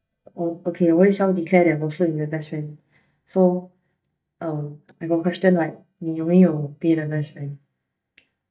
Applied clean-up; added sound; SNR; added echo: neural mask model DeepFilterNet 3.